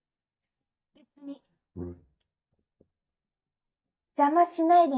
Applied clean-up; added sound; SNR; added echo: neural mask model DeepFilterNet 3.